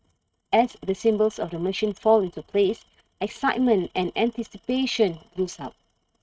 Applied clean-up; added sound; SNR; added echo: neural mask model RNNoise.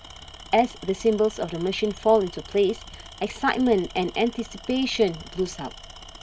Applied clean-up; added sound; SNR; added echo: none; Tools; 17 dB; none.